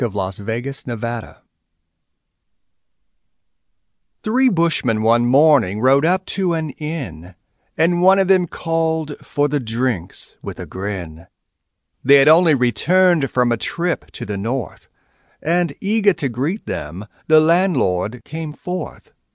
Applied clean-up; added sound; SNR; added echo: none; none; none; none.